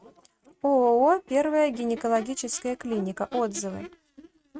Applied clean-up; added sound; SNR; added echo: neural mask model RNNoise.